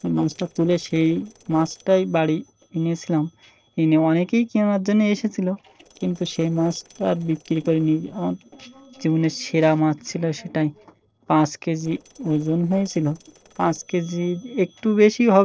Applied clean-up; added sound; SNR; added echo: neural separator model SepFormer DNS4.